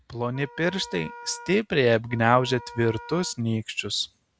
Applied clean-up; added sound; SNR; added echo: none; Wind instrument, woodwind instrument; 18 dB; none.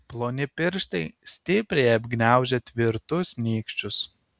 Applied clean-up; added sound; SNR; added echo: none; none; none; none.